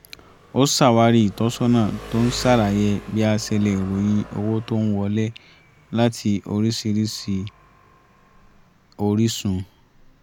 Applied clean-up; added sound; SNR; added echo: none; Engine; 20 dB; none.